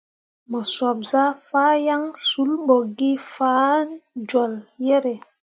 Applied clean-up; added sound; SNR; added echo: none; none; none; none.